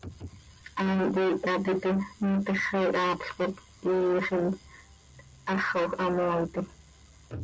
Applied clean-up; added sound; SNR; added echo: none; none; none; none.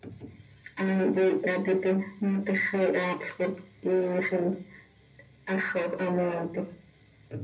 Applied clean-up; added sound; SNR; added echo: none; none; none; reverberation time 0.3 s.